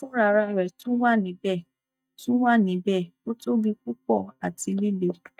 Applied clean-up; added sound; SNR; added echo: neural mask model DeepFilterNet 3.